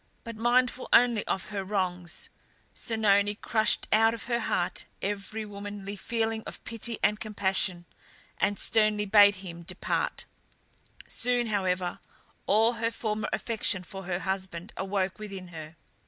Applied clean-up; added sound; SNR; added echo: none; none; none; none.